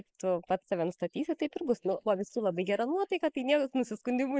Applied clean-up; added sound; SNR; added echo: neural mask model Resemble Enhance denoiser.